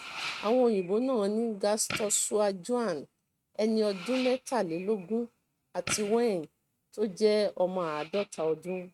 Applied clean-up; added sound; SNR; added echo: neural mask model RNNoise.